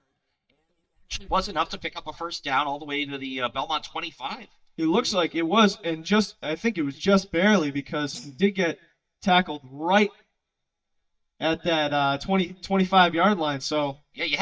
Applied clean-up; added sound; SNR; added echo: neural mask model DeepFilterNet 3.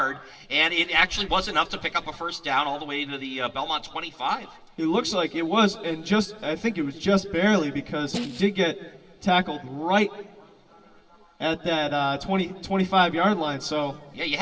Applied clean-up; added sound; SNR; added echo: neural separator model SepFormer DNS4.